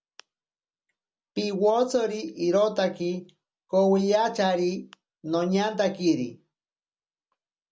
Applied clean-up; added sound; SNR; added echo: none; none; none; none.